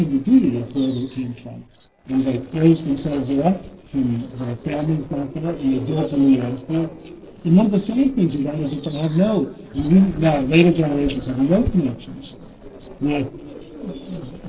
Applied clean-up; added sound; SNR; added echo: neural separator model SepFormer DNS4.